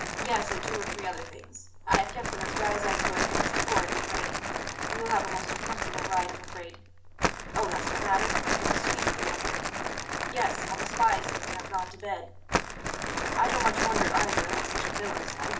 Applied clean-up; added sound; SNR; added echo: none; Crumpling, crinkling; -3 dB; reverberation time 0.4 s.